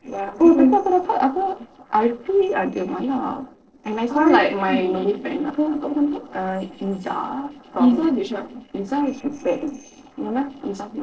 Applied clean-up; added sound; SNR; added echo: neural separator model SepFormer DNS4.